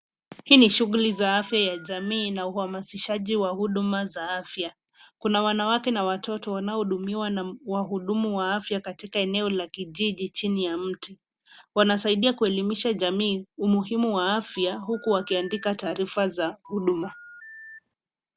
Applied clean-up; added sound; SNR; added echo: none; Telephone; 20 dB; none.